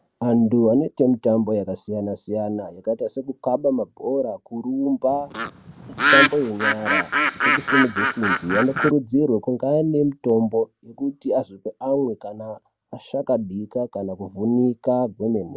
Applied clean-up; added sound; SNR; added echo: none; Bird; -1 dB; none.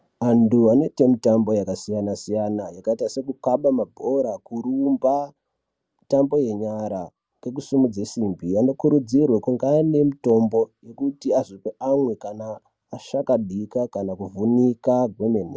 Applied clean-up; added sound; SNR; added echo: none; none; none; none.